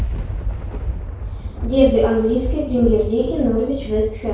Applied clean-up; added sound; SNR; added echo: none; Thunder; 5 dB; reverberation time 0.5 s.